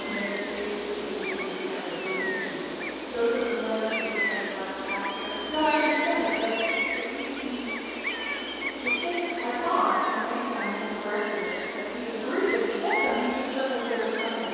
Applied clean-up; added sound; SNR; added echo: none; Gull, seagull; 3 dB; reverberation time 2.2 s.